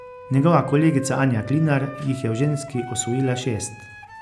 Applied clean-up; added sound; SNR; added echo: none; Wind instrument, woodwind instrument; 15 dB; none.